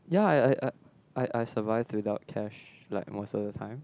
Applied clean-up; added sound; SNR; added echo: none; none; none; none.